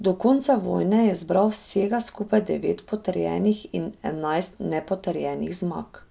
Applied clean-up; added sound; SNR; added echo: none; none; none; none.